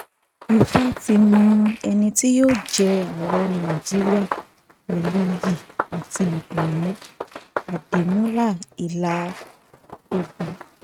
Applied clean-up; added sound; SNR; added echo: neural mask model RNNoise.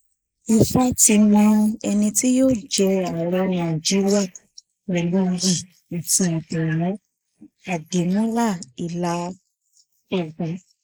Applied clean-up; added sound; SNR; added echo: neural mask model Resemble Enhance denoiser.